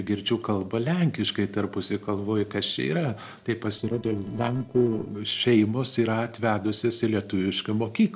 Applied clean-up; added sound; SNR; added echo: neural separator model SepFormer DNS4.